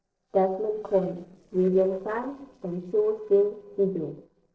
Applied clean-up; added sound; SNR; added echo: neural separator model SepFormer DNS4.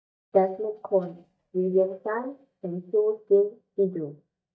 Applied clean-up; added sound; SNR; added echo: neural mask model DeepFilterNet 3.